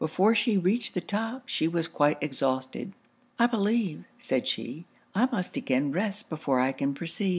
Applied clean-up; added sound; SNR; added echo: none; none; none; none.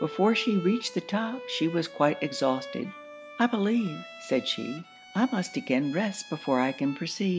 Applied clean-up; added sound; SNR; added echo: none; Bowed string instrument; 15 dB; none.